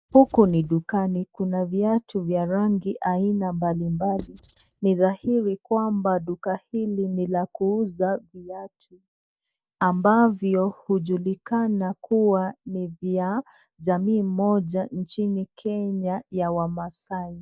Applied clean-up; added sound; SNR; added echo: neural mask model DeepFilterNet 3.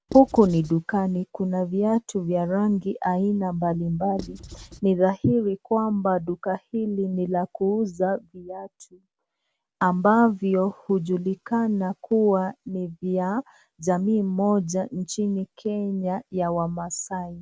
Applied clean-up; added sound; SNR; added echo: none; Writing; 16 dB; none.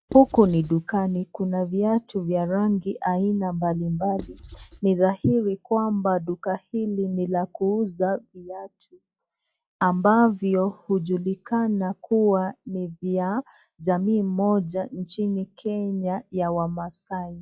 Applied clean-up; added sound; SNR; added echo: classical method log-MMSE.